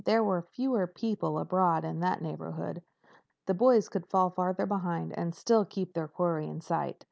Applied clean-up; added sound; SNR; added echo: none; none; none; none.